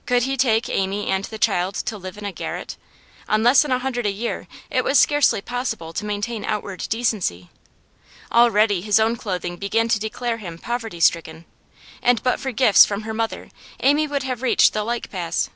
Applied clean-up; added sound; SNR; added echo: none; none; none; none.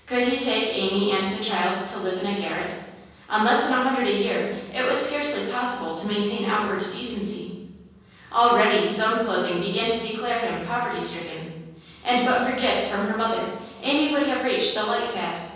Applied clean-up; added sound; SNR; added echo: none; none; none; reverberation time 1.3 s.